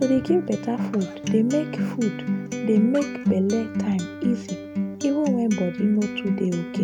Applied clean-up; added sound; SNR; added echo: none; Acoustic guitar; 4 dB; none.